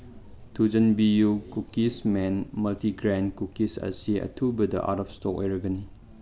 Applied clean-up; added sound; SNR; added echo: none; none; none; none.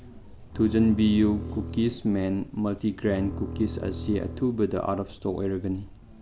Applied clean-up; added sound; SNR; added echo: none; Bowed string instrument; 10 dB; none.